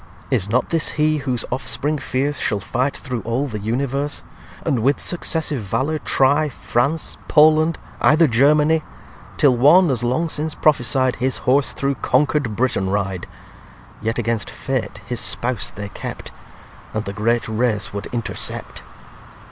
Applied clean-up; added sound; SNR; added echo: none; none; none; none.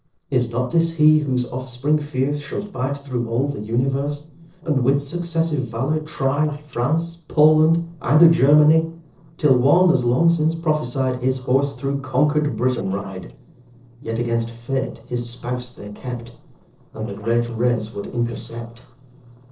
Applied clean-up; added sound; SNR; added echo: neural separator model SepFormer DNS4.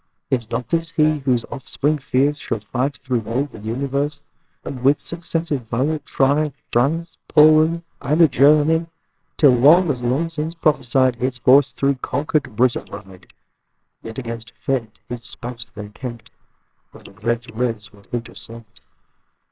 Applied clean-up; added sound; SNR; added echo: neural separator model SepFormer WHAMR!.